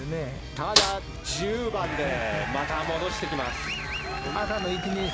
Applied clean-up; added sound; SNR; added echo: none; Snare drum; 0 dB; none.